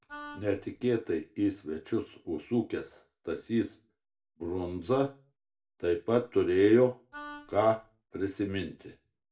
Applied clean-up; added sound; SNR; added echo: none; Wind instrument, woodwind instrument; 16 dB; reverberation time 0.3 s.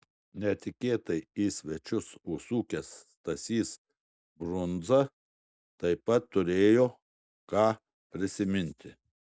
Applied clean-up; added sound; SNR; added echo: none; none; none; none.